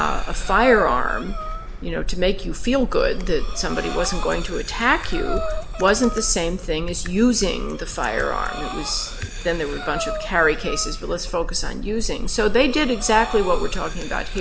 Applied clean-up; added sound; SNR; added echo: none; Breathing; 14 dB; none.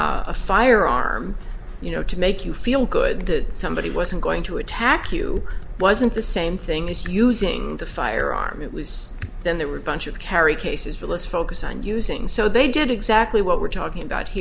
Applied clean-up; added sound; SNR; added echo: none; none; none; none.